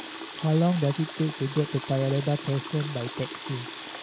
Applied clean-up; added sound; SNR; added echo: none; Water tap, faucet; 5 dB; none.